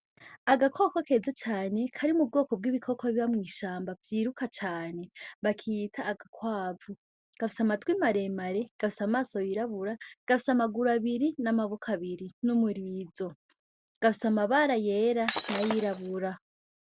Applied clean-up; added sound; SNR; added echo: none; Shatter; 8 dB; none.